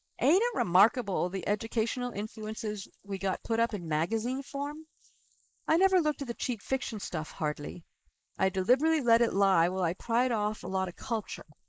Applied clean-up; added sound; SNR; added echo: neural mask model Resemble Enhance denoiser.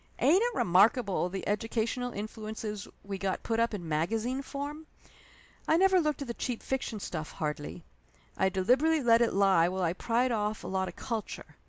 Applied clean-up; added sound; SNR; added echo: none; none; none; none.